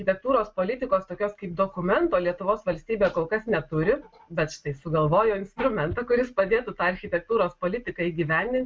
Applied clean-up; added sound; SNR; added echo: none; none; none; none.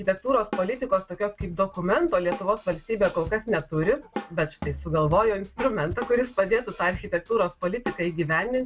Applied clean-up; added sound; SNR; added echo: none; Drum kit; 15 dB; none.